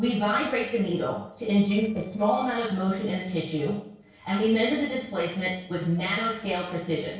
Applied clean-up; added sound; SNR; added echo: neural separator model SepFormer DNS4.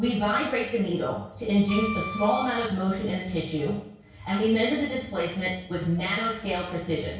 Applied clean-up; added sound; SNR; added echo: none; Bowed string instrument; 7 dB; reverberation time 0.6 s.